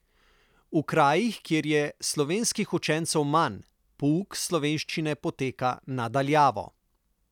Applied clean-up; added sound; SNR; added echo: none; none; none; none.